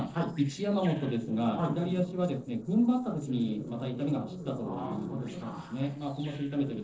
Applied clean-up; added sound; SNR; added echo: neural separator model SepFormer DNS4.